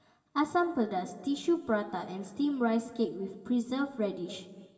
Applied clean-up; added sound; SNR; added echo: none; none; none; reverberation time 1.8 s.